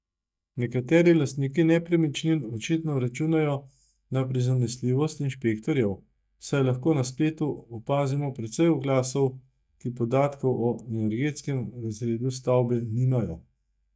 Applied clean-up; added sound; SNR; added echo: neural mask model DeepFilterNet 3.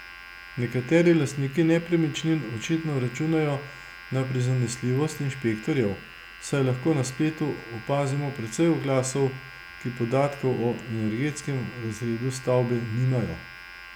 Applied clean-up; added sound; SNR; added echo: none; Domestic sounds, home sounds; 17 dB; none.